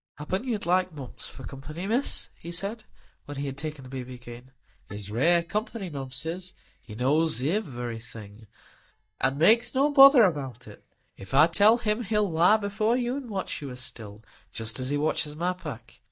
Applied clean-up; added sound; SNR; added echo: neural mask model DeepFilterNet 3.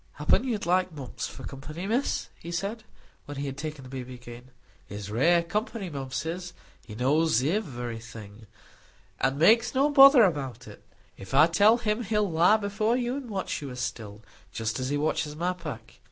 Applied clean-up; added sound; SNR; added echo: none; none; none; none.